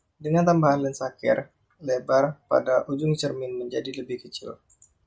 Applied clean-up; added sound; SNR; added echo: none; none; none; none.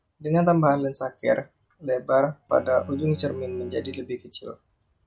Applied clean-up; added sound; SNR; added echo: none; Bowed string instrument; 18 dB; none.